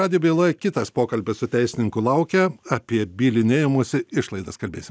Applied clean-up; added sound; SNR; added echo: none; none; none; none.